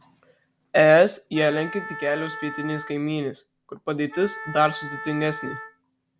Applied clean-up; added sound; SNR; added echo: none; Wind instrument, woodwind instrument; 13 dB; none.